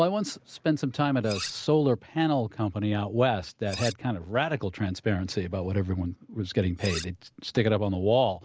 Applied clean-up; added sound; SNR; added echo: none; Cutlery, silverware; 15 dB; none.